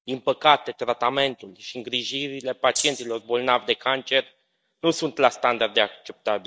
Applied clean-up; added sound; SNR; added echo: neural mask model DeepFilterNet 3.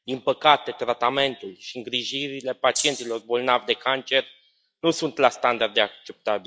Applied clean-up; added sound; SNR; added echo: classical method log-MMSE.